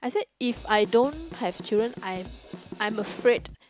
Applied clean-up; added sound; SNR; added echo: none; Drum kit; 15 dB; none.